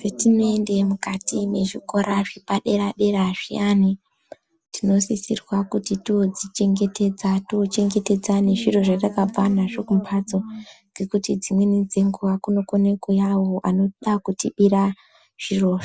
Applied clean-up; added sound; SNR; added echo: none; none; none; none.